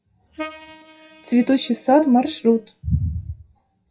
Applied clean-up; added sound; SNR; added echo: classical method WPE with log-MMSE.